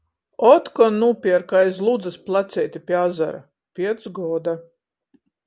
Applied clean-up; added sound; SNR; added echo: none; none; none; none.